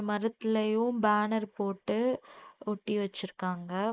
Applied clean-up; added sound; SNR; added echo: neural mask model Resemble Enhance denoiser.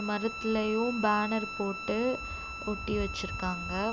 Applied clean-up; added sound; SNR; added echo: none; Bowed string instrument; 8 dB; none.